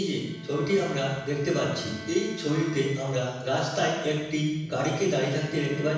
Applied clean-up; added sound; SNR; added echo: none; Bowed string instrument; 18 dB; reverberation time 1.1 s.